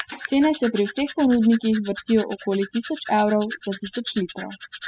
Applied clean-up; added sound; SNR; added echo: classical method spectral subtraction.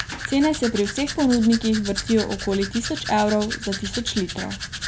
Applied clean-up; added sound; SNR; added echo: none; Domestic sounds, home sounds; 9 dB; none.